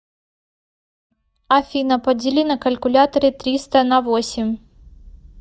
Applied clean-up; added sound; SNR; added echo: neural mask model DeepFilterNet 3.